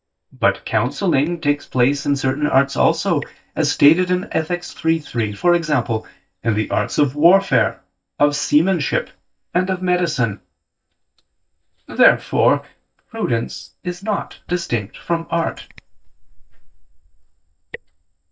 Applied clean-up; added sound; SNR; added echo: neural mask model DeepFilterNet 3.